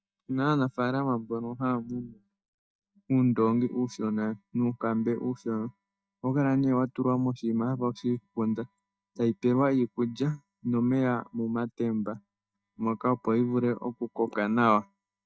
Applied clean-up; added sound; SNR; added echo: neural mask model DeepFilterNet 3.